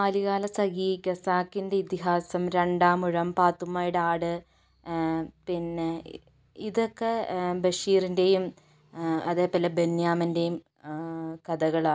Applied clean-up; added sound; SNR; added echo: none; none; none; none.